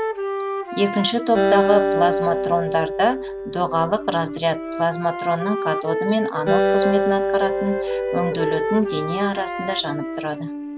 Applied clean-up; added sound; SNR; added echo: none; Acoustic guitar + Wind instrument, woodwind instrument; 0 dB; none.